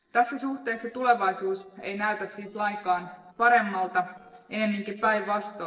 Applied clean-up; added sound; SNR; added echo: neural separator model SepFormer DNS4.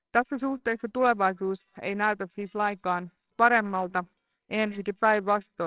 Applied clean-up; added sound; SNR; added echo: neural separator model SepFormer WHAMR!.